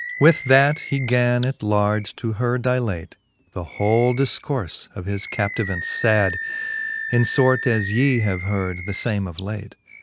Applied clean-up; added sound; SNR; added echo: none; Animal; 11 dB; none.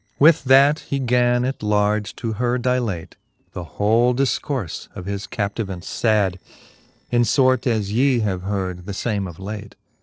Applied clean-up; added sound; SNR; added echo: neural separator model SepFormer DNS4.